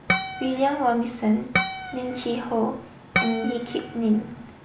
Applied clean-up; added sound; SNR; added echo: none; Harp; 4 dB; none.